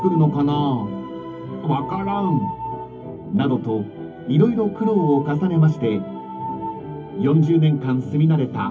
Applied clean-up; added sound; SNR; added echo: none; none; none; reverberation time 0.3 s.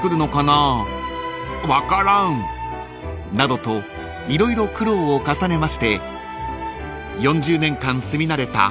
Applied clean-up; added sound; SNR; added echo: none; none; none; none.